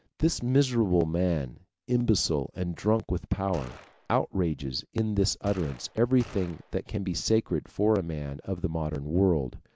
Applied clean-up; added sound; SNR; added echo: none; Gunshot, gunfire; 18 dB; none.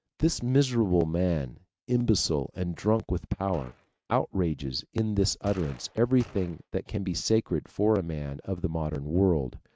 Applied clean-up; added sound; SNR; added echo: neural mask model RNNoise.